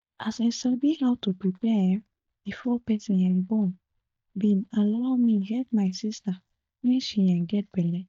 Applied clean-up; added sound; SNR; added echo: neural mask model DeepFilterNet 3.